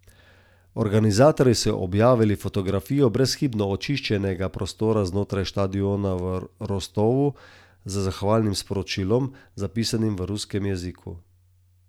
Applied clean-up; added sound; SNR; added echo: none; none; none; none.